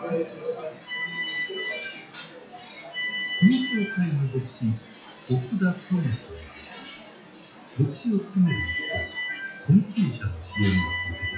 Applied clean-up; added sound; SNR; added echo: classical method WPE with log-MMSE.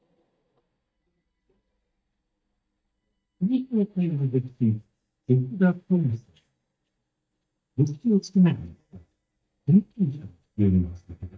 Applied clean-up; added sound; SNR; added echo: neural mask model DeepFilterNet 3.